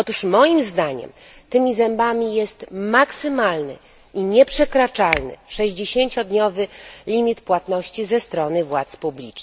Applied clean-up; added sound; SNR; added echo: none; Finger snapping; 11 dB; none.